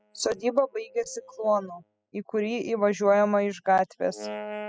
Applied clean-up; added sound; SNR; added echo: classical method spectral subtraction.